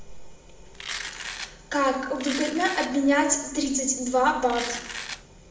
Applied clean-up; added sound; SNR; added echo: none; Domestic sounds, home sounds; 11 dB; reverberation time 0.7 s.